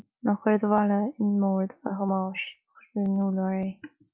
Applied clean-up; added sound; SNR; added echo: none; none; none; none.